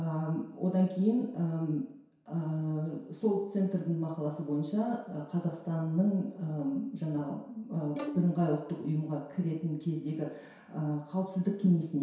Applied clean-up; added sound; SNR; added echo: none; Bowed string instrument; 13 dB; reverberation time 0.7 s.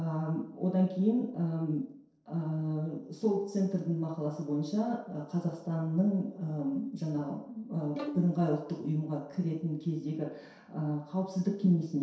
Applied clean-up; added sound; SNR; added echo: neural separator model SepFormer DNS4.